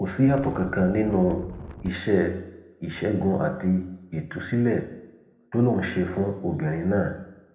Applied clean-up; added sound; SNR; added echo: none; Wind; 14 dB; reverberation time 0.9 s.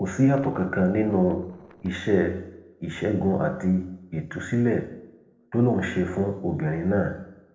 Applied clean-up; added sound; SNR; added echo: neural separator model SepFormer DNS4.